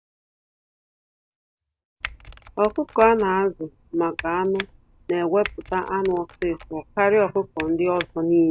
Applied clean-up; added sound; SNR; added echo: none; Typing; 16 dB; none.